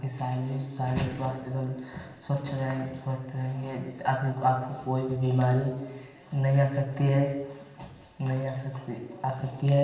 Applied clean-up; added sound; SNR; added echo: none; none; none; reverberation time 1.1 s.